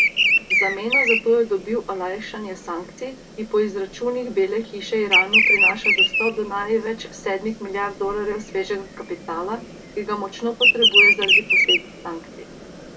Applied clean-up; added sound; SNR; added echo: none; Bird vocalization, bird call, bird song; -3 dB; reverberation time 0.2 s.